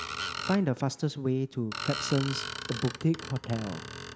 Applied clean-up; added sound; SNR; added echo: none; Screech; 8 dB; none.